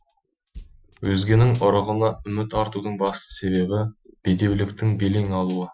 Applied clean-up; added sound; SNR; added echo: classical method Wiener filter.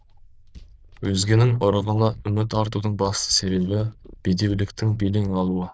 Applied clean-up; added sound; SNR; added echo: neural diffusion model UNIVERSE++.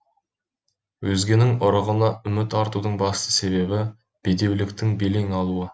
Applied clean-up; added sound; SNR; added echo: none; none; none; none.